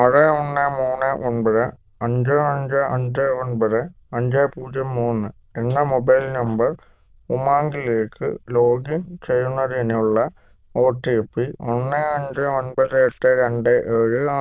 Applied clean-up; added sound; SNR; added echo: neural diffusion model UNIVERSE++.